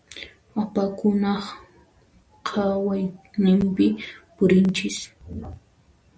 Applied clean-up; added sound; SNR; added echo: none; none; none; none.